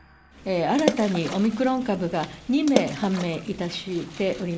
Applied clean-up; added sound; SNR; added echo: none; Water / Splash, splatter; 7 dB; none.